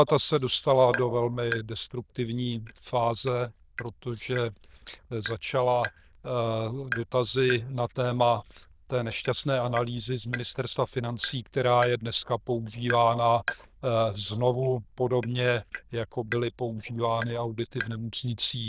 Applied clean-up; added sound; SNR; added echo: neural diffusion model UNIVERSE++.